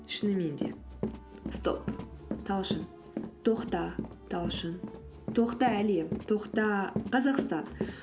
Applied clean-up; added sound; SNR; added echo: none; Run; 7 dB; none.